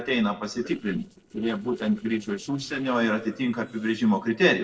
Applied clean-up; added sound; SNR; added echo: neural separator model SepFormer DNS4.